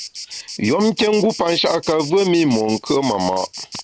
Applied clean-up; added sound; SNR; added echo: none; Insect; 15 dB; none.